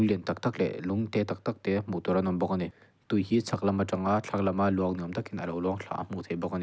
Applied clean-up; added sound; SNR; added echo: none; none; none; none.